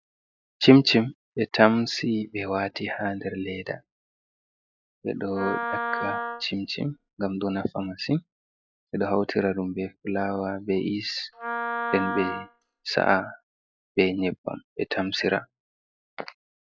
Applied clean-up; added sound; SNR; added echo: classical method log-MMSE.